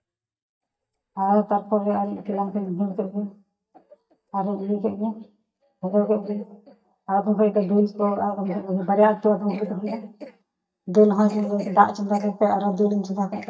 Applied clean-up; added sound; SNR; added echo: neural mask model DeepFilterNet 3.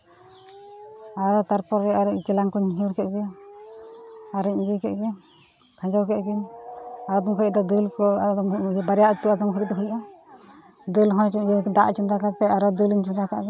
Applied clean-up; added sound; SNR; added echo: none; none; none; none.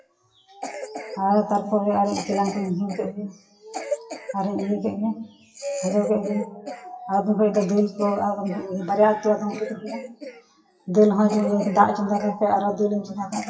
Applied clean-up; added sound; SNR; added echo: classical method WPE with log-MMSE.